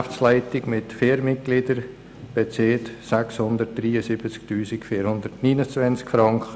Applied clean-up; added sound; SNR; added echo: none; none; none; none.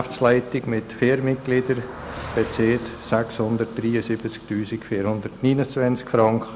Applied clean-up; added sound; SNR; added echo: none; Car passing by; 18 dB; none.